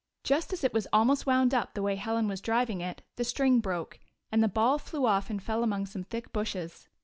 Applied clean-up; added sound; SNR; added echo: none; none; none; none.